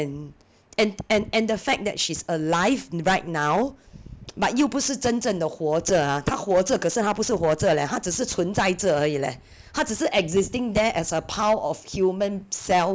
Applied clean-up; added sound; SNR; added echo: none; none; none; none.